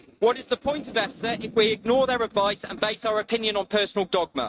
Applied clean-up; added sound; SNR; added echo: neural mask model RNNoise.